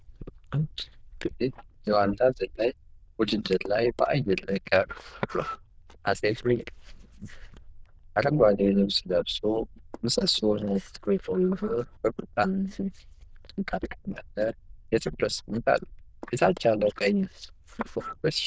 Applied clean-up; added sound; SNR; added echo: neural diffusion model UNIVERSE++.